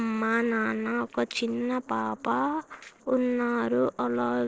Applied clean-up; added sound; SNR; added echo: neural separator model SepFormer DNS4.